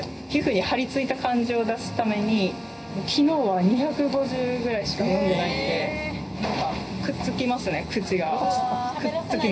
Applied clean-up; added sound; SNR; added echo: none; Brass instrument; 20 dB; reverberation time 0.4 s.